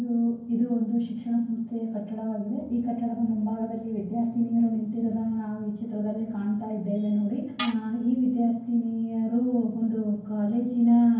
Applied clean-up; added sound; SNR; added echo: none; Tools; 12 dB; reverberation time 0.9 s.